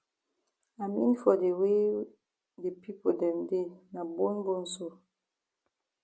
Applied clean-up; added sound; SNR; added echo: none; none; none; none.